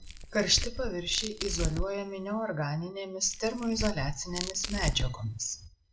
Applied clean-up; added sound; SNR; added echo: none; Tearing; 3 dB; none.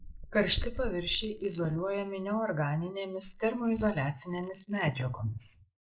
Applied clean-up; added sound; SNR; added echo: neural mask model Resemble Enhance denoiser.